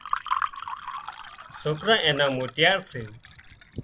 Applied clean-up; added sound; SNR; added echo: none; Fill (with liquid) / Water; 8 dB; none.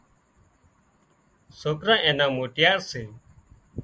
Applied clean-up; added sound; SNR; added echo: none; none; none; none.